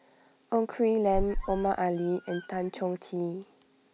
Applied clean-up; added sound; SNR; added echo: none; Squeak; 6 dB; none.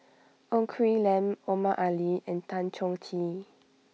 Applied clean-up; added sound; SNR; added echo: none; none; none; none.